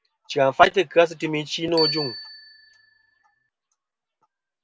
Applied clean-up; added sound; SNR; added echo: none; Bicycle bell; 12 dB; none.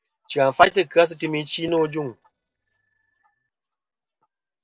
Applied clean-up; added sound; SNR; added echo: neural separator model SepFormer DNS4.